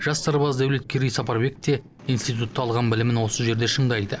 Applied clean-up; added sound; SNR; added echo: none; none; none; none.